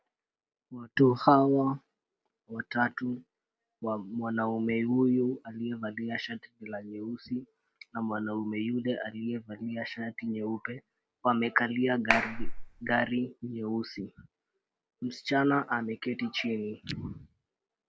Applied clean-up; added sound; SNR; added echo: none; Clapping; -1 dB; none.